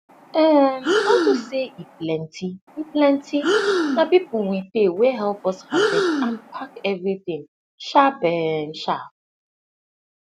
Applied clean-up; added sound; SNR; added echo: none; Breathing; 2 dB; none.